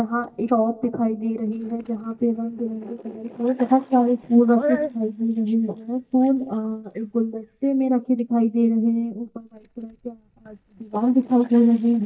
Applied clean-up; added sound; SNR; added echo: neural mask model DeepFilterNet 3.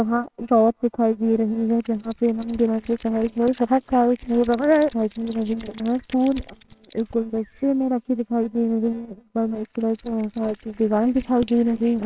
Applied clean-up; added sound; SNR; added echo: neural separator model SepFormer WHAMR!.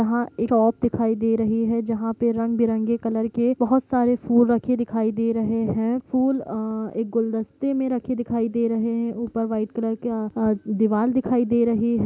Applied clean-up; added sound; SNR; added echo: none; none; none; none.